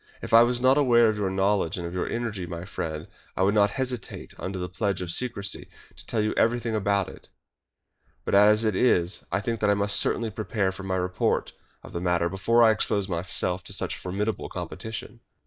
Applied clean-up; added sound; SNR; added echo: neural mask model Resemble Enhance denoiser.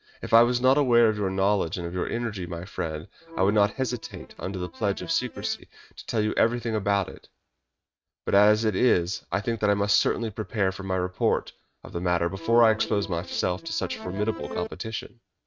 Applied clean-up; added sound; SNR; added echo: neural mask model RNNoise.